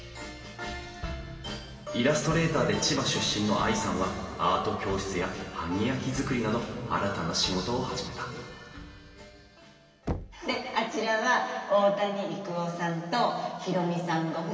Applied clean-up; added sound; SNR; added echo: none; Knock; 13 dB; reverberation time 2.5 s.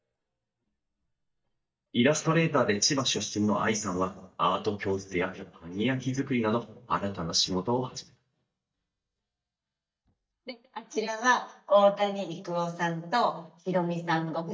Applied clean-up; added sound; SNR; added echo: neural mask model DeepFilterNet 3.